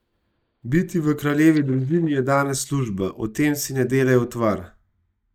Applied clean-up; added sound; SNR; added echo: neural mask model DeepFilterNet 3.